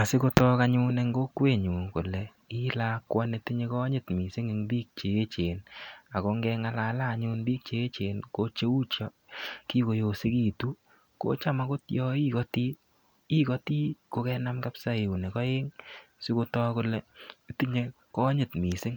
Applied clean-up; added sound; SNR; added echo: none; none; none; none.